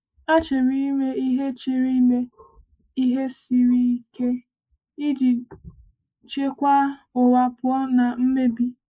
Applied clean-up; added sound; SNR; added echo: neural mask model Resemble Enhance denoiser.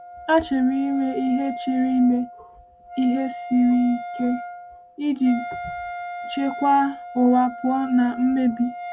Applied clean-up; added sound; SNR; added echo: none; Wind instrument, woodwind instrument; 12 dB; none.